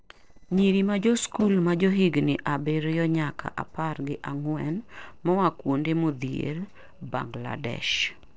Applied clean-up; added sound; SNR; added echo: neural separator model SepFormer DNS4.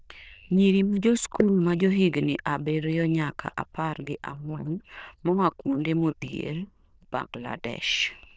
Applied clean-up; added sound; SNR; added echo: neural diffusion model UNIVERSE++.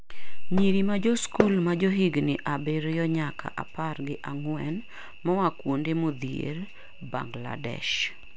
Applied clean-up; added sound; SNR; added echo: none; Fireworks; 10 dB; none.